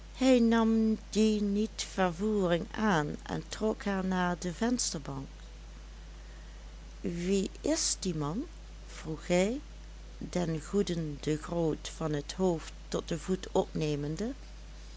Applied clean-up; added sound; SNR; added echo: none; none; none; none.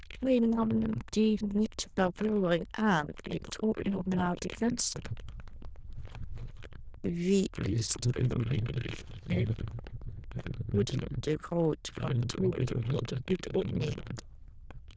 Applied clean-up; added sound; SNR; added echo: neural diffusion model UNIVERSE++.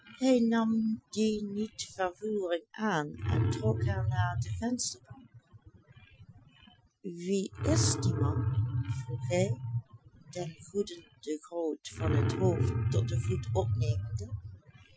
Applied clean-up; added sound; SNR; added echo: classical method Wiener filter.